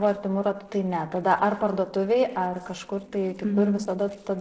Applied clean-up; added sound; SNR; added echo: neural separator model SepFormer DNS4.